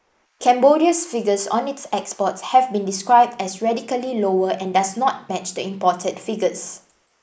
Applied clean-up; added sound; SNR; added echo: neural mask model Resemble Enhance denoiser.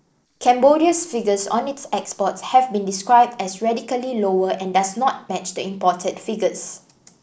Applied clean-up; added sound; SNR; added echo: neural separator model SepFormer DNS4.